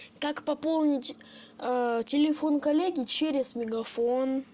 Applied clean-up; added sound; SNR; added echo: none; none; none; none.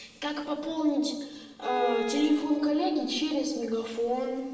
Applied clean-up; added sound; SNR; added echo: none; Bowed string instrument; 10 dB; reverberation time 1.0 s.